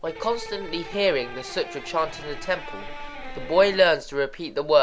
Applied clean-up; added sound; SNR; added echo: none; Electric guitar + Walk, footsteps; 12 dB; none.